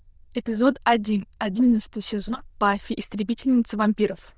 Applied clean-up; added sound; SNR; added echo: neural diffusion model UNIVERSE++.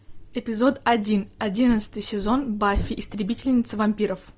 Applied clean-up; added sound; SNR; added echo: none; none; none; none.